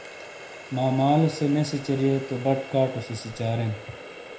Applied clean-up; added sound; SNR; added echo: none; Water tap, faucet; 15 dB; reverberation time 0.4 s.